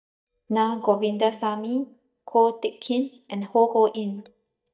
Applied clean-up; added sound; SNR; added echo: neural mask model DeepFilterNet 3.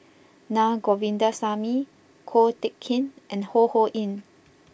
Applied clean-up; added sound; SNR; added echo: none; none; none; none.